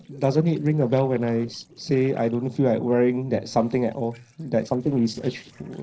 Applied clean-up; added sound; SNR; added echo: neural separator model SepFormer DNS4.